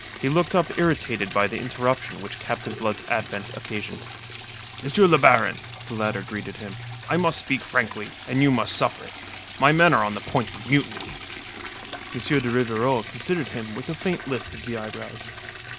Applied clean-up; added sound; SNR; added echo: none; Liquid; 12 dB; none.